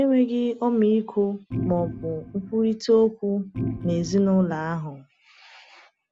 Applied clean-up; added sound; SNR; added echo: none; Organ; 9 dB; none.